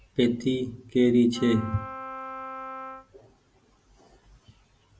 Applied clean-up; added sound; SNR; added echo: none; Wind instrument, woodwind instrument; 11 dB; none.